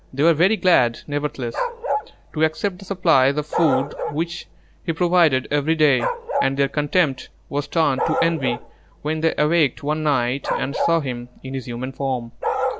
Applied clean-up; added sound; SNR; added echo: none; Bark; 7 dB; none.